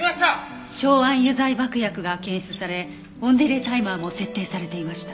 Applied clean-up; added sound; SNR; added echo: none; none; none; none.